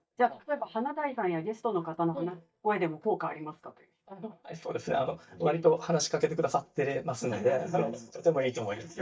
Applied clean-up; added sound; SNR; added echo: neural mask model DeepFilterNet 3.